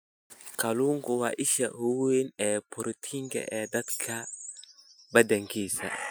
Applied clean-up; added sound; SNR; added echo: classical method Wiener filter.